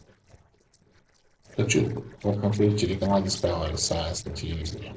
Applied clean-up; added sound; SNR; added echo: neural separator model SepFormer DNS4.